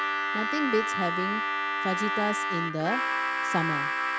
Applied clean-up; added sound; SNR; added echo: none; Harmonica; -3 dB; none.